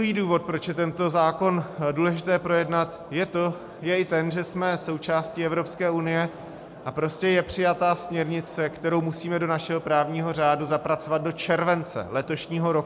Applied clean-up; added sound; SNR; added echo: none; none; none; none.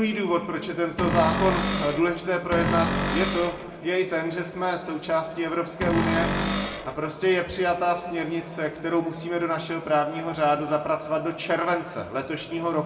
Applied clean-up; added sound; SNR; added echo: none; Cupboard open or close; 1 dB; reverberation time 1.7 s.